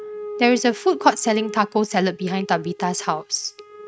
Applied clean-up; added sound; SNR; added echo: neural mask model RNNoise.